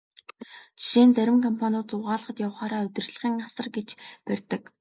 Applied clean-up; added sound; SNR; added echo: neural mask model Resemble Enhance denoiser.